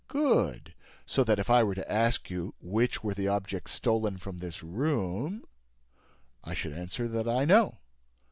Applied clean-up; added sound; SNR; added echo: none; none; none; none.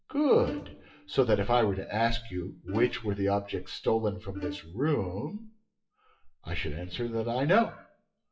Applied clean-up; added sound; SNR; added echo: classical method WPE with log-MMSE.